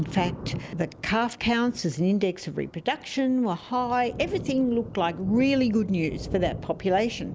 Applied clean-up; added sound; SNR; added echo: none; Thunder; 13 dB; none.